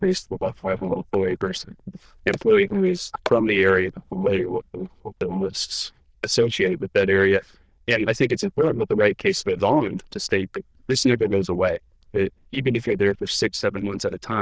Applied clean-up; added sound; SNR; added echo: neural diffusion model UNIVERSE++.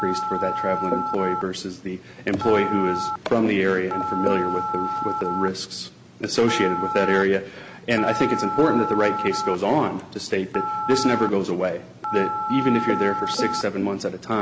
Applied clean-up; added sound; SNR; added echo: none; Telephone; 5 dB; none.